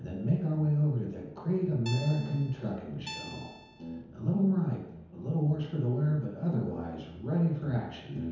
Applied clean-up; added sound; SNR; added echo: none; Guitar; 15 dB; reverberation time 1.0 s.